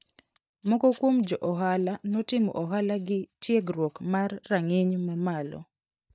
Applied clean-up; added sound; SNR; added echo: neural mask model DeepFilterNet 3.